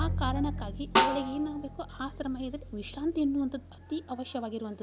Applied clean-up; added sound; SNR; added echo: none; Bowed string instrument + Snare drum; 0 dB; none.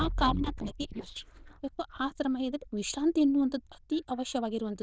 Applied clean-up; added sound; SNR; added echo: neural diffusion model UNIVERSE++.